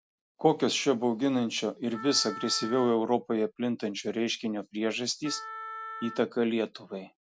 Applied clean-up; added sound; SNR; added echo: none; Wind instrument, woodwind instrument; 14 dB; none.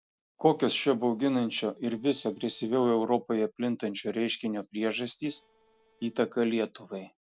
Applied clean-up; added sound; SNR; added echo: neural separator model SepFormer DNS4.